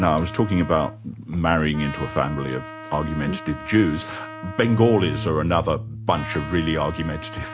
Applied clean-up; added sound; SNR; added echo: none; Bass guitar + Trumpet; 10 dB; none.